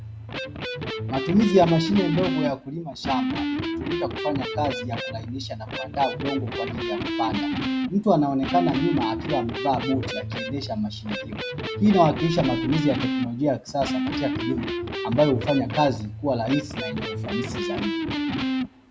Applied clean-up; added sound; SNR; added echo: none; Electric guitar; 3 dB; none.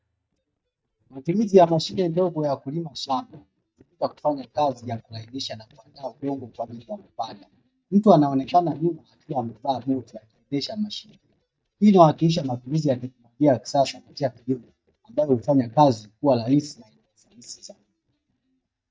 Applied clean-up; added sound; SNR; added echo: neural mask model DeepFilterNet 3.